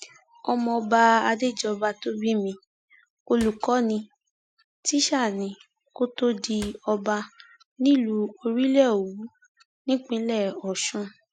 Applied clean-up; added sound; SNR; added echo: classical method Wiener filter.